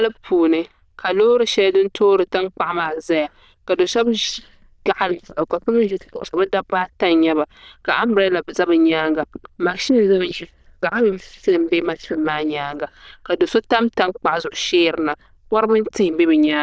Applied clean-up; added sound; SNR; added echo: neural diffusion model UNIVERSE++.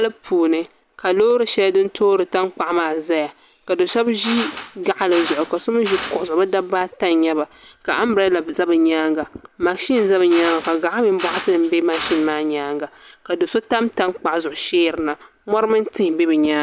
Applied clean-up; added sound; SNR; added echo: none; Drill; 11 dB; none.